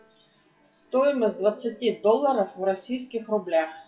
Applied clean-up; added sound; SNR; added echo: classical method WPE with log-MMSE.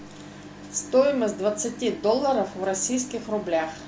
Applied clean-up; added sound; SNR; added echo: none; none; none; none.